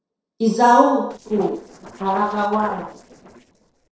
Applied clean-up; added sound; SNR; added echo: neural separator model SepFormer DNS4.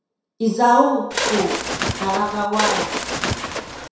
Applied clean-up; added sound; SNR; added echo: none; Bird; 3 dB; reverberation time 0.7 s.